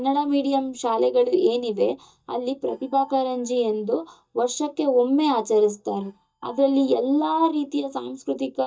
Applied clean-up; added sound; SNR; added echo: neural mask model DeepFilterNet 3.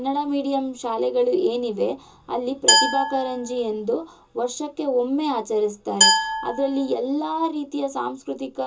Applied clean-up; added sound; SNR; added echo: none; Glass; -1 dB; reverberation time 0.2 s.